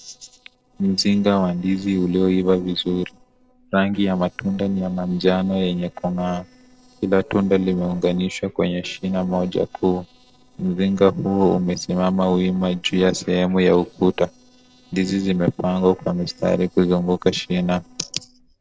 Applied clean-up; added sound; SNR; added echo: neural separator model SepFormer DNS4.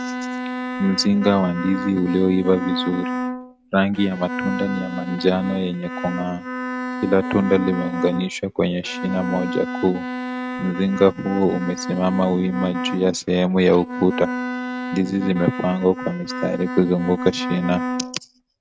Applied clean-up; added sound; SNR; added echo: neural mask model RNNoise.